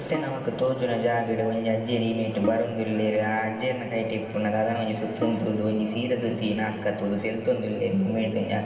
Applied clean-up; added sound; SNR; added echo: none; Bowed string instrument; 14 dB; reverberation time 2.6 s.